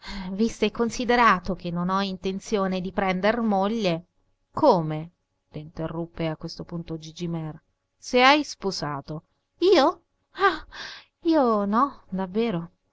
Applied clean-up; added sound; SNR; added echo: none; none; none; none.